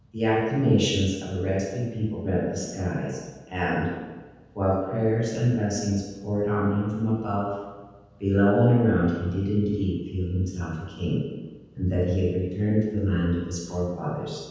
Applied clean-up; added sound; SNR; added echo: none; none; none; reverberation time 1.2 s.